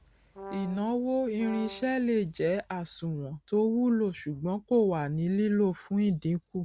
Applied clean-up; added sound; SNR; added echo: none; Brass instrument; 15 dB; none.